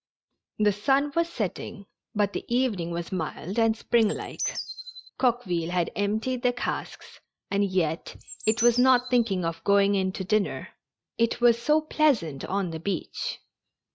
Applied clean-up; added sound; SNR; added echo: neural mask model RNNoise.